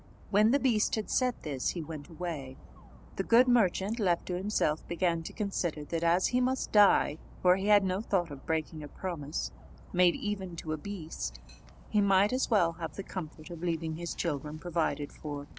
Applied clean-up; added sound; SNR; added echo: none; Dog; 19 dB; none.